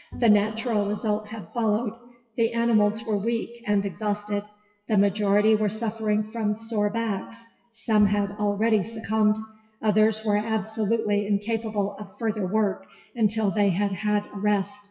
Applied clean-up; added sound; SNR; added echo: classical method WPE with log-MMSE.